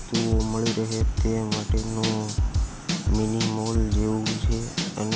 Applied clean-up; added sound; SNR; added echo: none; Drum / Drum kit; -1 dB; none.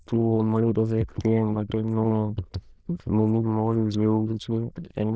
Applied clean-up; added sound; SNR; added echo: neural diffusion model UNIVERSE++.